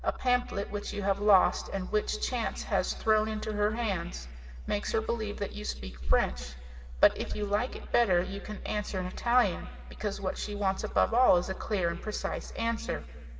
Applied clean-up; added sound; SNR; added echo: none; none; none; reverberation time 2.4 s.